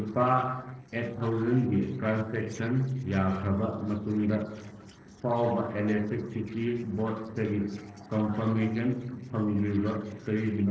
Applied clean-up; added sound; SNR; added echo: neural separator model SepFormer DNS4.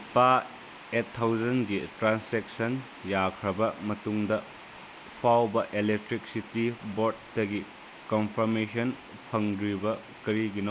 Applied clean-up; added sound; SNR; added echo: none; none; none; none.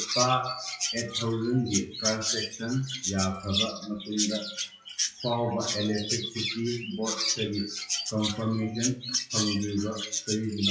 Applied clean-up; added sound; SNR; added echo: classical method WPE with log-MMSE.